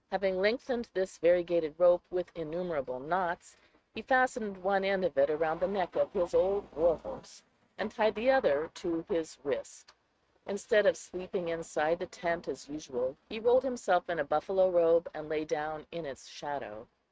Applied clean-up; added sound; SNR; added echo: neural mask model RNNoise.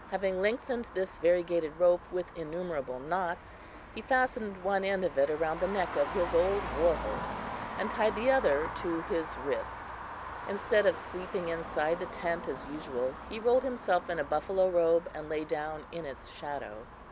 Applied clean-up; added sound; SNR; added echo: none; Traffic noise, roadway noise; 10 dB; none.